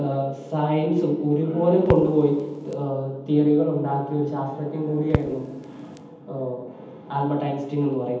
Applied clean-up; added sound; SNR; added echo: none; Crackle; 10 dB; reverberation time 0.8 s.